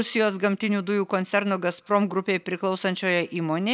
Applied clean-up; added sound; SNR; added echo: none; none; none; none.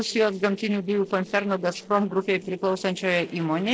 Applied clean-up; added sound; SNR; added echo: neural separator model SepFormer DNS4.